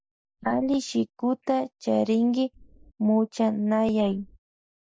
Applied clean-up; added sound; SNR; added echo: neural mask model Resemble Enhance denoiser.